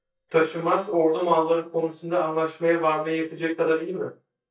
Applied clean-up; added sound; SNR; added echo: neural mask model DeepFilterNet 3.